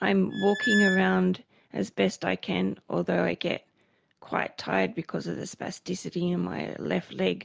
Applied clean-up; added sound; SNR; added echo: none; Squeak; 2 dB; none.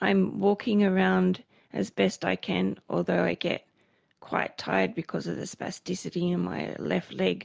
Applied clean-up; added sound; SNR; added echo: none; none; none; none.